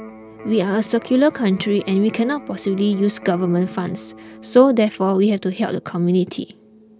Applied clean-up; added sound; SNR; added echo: none; Electric guitar; 19 dB; none.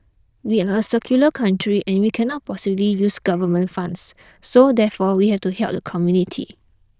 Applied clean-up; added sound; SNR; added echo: neural diffusion model UNIVERSE++.